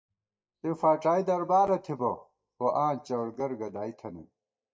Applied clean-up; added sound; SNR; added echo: neural mask model DeepFilterNet 3.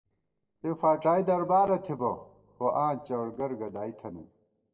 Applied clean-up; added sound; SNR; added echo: neural separator model SepFormer DNS4.